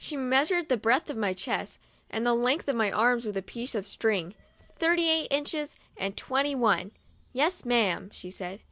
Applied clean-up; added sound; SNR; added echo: none; none; none; none.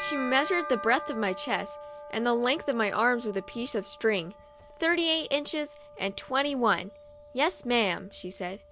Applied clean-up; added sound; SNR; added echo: none; Bell; 13 dB; none.